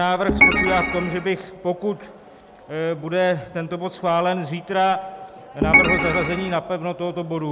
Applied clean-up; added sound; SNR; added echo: none; Organ; -5 dB; none.